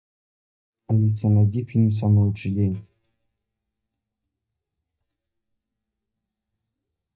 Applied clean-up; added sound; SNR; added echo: neural mask model DeepFilterNet 3.